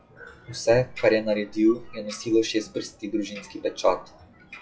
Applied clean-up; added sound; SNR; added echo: classical method WPE with log-MMSE.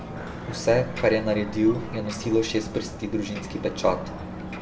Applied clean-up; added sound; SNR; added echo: none; Ocean; 9 dB; reverberation time 0.4 s.